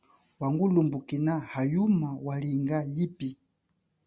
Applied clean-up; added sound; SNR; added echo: none; none; none; none.